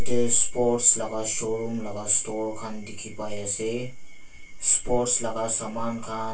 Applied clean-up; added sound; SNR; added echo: none; none; none; reverberation time 0.1 s.